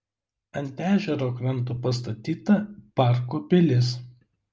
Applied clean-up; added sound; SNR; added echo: none; none; none; none.